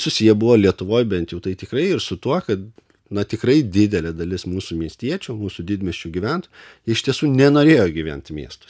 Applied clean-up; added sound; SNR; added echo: none; none; none; none.